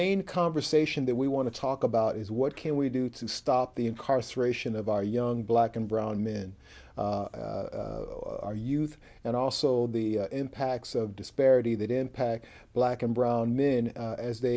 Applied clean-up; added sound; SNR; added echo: none; none; none; none.